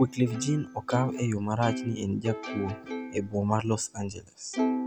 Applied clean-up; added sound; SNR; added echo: none; Plucked string instrument; 6 dB; none.